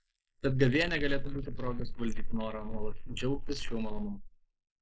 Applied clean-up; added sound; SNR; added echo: neural mask model Resemble Enhance denoiser.